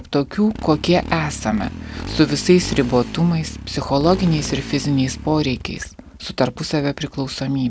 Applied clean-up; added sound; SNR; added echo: none; Motorcycle; 12 dB; none.